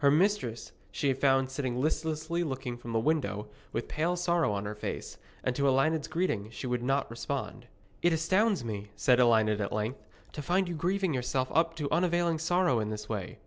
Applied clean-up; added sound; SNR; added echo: none; none; none; none.